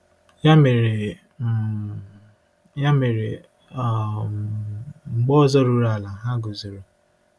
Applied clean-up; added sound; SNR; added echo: none; none; none; none.